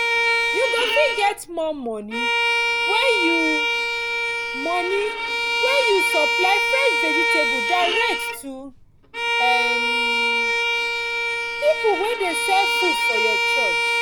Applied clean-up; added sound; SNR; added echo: none; Bowed string instrument; -4 dB; none.